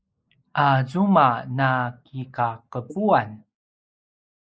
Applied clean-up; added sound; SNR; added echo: neural mask model Resemble Enhance denoiser.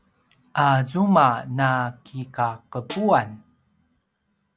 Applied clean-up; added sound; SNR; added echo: none; Snare drum; 19 dB; none.